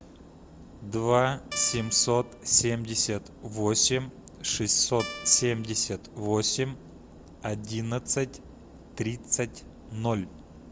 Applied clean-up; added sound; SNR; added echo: none; Guitar; 13 dB; none.